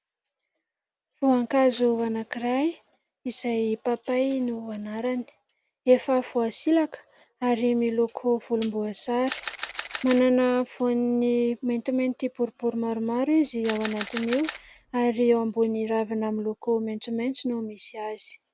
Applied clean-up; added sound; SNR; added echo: none; Camera; 11 dB; none.